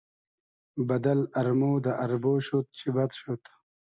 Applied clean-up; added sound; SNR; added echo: none; none; none; none.